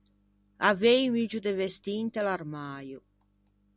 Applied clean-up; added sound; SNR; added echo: none; none; none; none.